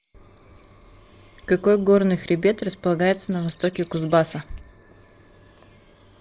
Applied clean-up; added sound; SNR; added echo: neural mask model Resemble Enhance denoiser.